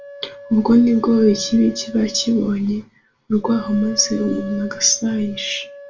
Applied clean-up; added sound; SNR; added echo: none; Wind instrument, woodwind instrument; 17 dB; reverberation time 0.2 s.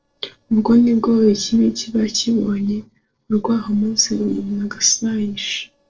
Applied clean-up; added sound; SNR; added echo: neural separator model SepFormer DNS4.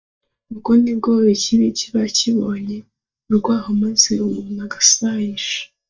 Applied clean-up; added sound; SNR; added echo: neural mask model DeepFilterNet 3.